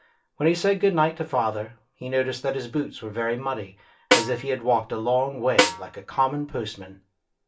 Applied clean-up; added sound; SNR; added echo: none; Snare drum; 0 dB; reverberation time 0.2 s.